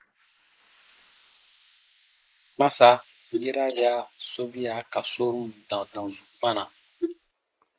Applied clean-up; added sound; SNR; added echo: neural mask model Resemble Enhance denoiser.